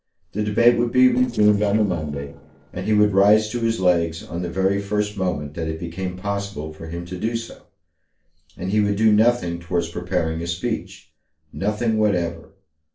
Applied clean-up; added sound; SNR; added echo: neural separator model SepFormer DNS4.